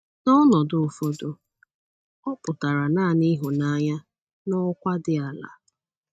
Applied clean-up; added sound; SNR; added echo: neural mask model RNNoise.